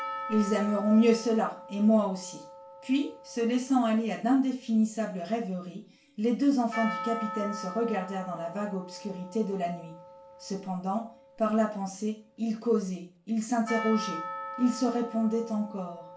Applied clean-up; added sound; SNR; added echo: none; Percussion; 13 dB; reverberation time 0.3 s.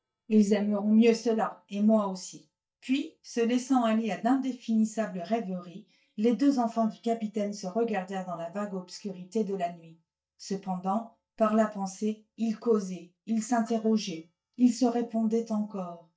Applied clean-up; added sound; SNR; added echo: neural mask model DeepFilterNet 3.